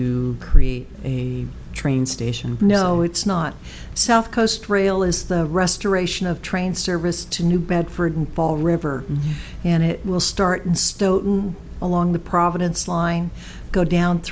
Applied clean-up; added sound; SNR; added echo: none; none; none; none.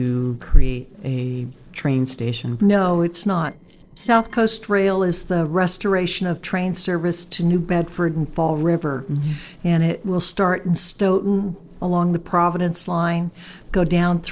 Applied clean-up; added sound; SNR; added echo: neural separator model SepFormer DNS4.